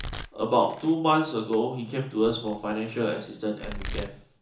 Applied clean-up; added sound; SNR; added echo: none; Domestic sounds, home sounds; 13 dB; reverberation time 0.7 s.